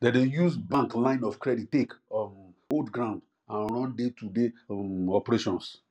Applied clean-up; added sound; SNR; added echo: none; none; none; none.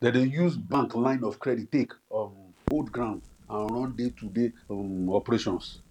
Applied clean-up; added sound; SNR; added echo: none; Crackle; 17 dB; none.